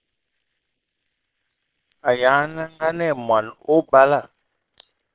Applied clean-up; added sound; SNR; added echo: neural separator model SepFormer WHAM!.